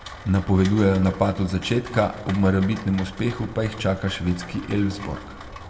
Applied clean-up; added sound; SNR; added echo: none; Rain; 16 dB; reverberation time 1.9 s.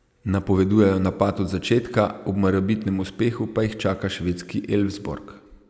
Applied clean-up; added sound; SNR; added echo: none; none; none; none.